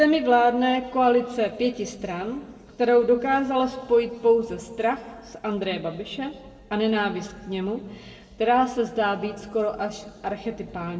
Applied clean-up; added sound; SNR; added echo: none; none; none; reverberation time 1.2 s.